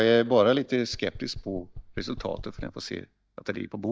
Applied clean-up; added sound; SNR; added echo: neural mask model DeepFilterNet 3.